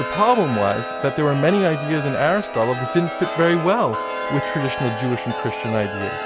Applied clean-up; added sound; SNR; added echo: none; Chime; 6 dB; none.